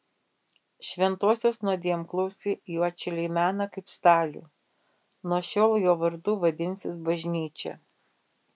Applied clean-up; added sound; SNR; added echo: none; none; none; none.